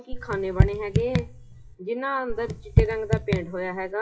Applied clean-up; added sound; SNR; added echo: classical method WPE with log-MMSE.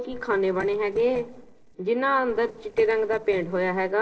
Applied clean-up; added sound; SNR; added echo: neural separator model SepFormer DNS4.